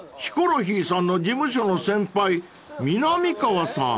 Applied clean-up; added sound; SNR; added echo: none; none; none; none.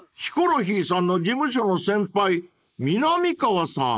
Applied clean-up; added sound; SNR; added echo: neural mask model Resemble Enhance denoiser.